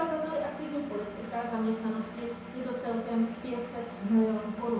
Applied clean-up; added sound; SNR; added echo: none; Engine; 11 dB; reverberation time 0.7 s.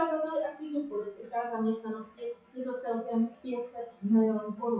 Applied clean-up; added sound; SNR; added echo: classical method WPE with log-MMSE.